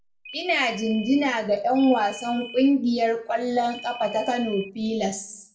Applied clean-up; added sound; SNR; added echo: none; Ringtone; 16 dB; reverberation time 0.3 s.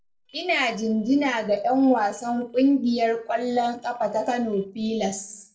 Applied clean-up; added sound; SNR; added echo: neural separator model SepFormer DNS4.